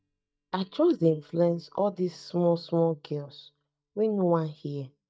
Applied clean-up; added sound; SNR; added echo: neural mask model DeepFilterNet 3.